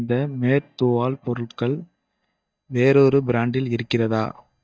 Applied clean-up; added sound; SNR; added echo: neural mask model DeepFilterNet 3.